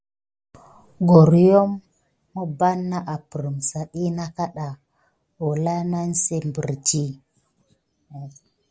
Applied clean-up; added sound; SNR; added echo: none; none; none; none.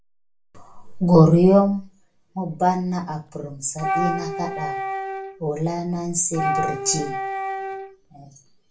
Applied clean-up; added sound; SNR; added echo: none; Wind instrument, woodwind instrument; 6 dB; reverberation time 0.2 s.